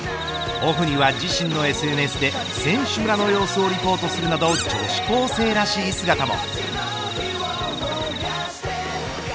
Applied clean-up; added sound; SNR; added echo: none; Cricket + Squeak; 10 dB; none.